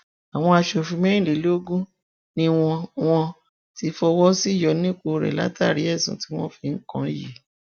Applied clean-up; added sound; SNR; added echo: none; none; none; none.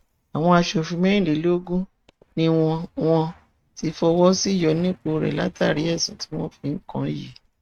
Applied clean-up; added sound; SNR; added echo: neural mask model RNNoise.